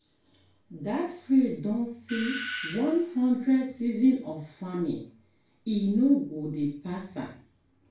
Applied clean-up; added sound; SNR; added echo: none; Doorbell; 11 dB; reverberation time 0.4 s.